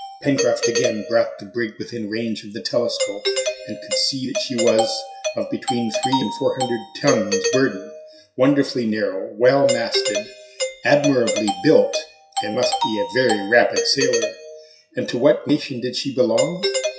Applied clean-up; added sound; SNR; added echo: classical method WPE with log-MMSE.